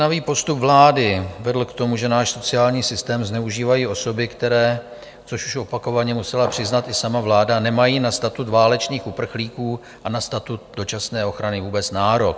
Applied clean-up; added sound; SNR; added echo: none; none; none; none.